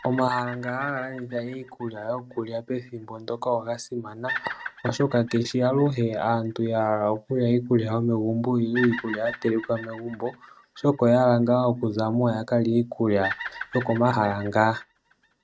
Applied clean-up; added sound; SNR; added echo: neural mask model RNNoise.